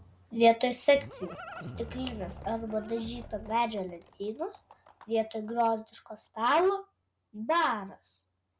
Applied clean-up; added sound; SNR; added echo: none; Livestock, farm animals, working animals; 18 dB; none.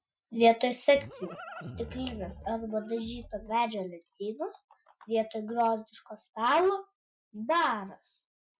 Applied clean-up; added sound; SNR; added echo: classical method Wiener filter.